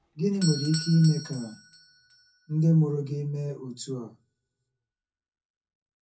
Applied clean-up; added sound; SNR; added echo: none; Doorbell; 15 dB; reverberation time 0.3 s.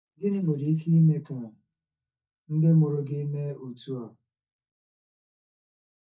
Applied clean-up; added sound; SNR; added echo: neural mask model DeepFilterNet 3.